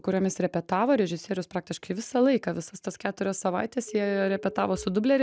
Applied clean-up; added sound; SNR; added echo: neural mask model DeepFilterNet 3.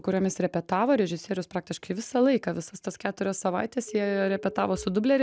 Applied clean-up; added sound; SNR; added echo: none; Telephone; 15 dB; none.